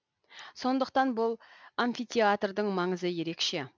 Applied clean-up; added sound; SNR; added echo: none; none; none; none.